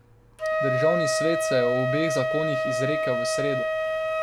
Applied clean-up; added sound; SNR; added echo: none; Wind instrument, woodwind instrument; -3 dB; none.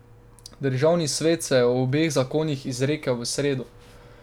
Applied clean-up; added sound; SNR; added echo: none; none; none; none.